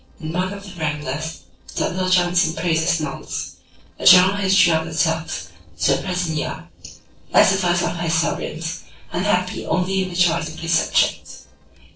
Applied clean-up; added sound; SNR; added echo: neural separator model SepFormer DNS4.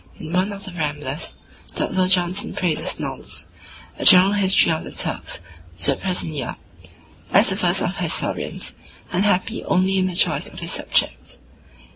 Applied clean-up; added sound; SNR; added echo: none; none; none; none.